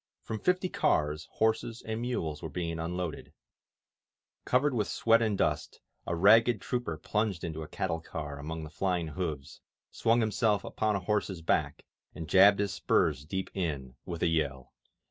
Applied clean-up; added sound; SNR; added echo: none; none; none; none.